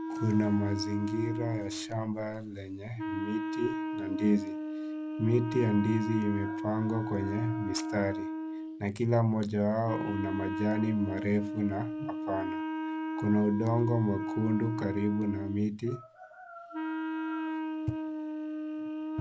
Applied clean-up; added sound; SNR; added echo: none; Wind instrument, woodwind instrument; 4 dB; none.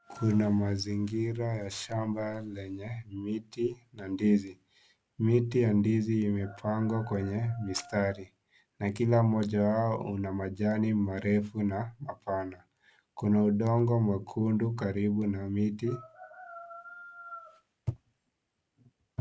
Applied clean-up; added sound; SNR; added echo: none; none; none; none.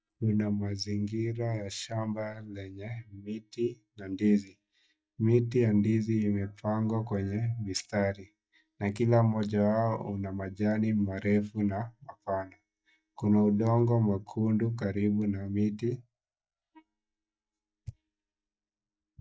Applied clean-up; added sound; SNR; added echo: neural mask model DeepFilterNet 3.